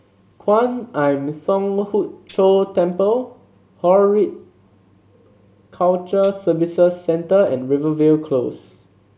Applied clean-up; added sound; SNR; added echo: none; Tambourine; 15 dB; none.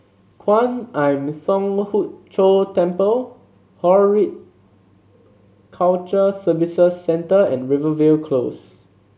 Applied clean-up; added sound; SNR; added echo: none; none; none; none.